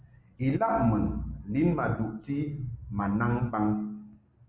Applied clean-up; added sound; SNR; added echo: none; none; none; none.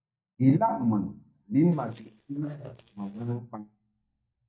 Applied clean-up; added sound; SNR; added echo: neural mask model DeepFilterNet 3.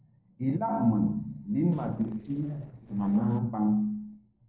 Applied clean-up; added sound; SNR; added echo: neural separator model SepFormer DNS4.